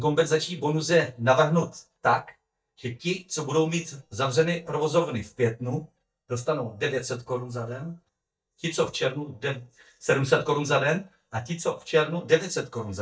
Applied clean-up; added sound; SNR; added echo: neural mask model DeepFilterNet 3.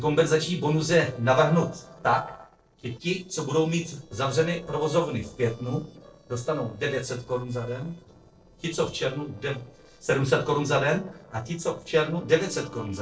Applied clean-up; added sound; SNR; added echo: neural separator model SepFormer DNS4.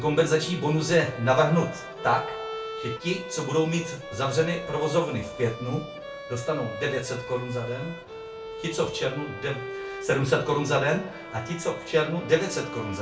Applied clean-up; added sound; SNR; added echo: none; Bowed string instrument; 11 dB; reverberation time 0.2 s.